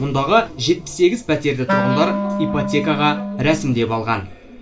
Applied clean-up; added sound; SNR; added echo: none; Wind instrument, woodwind instrument; 4 dB; reverberation time 0.2 s.